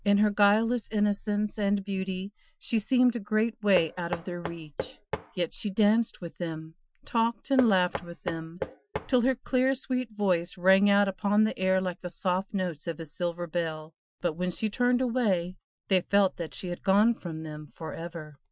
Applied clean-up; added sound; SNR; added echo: classical method Wiener filter.